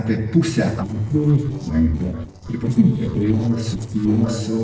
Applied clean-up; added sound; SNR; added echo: neural separator model SepFormer DNS4.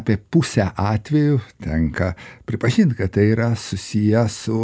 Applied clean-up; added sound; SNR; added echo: none; none; none; none.